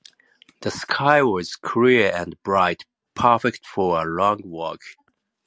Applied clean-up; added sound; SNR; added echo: none; none; none; none.